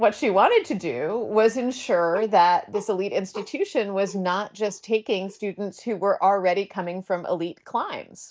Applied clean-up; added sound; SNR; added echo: neural mask model DeepFilterNet 3.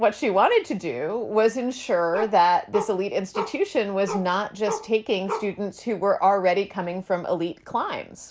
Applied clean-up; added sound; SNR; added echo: none; Bark; 10 dB; none.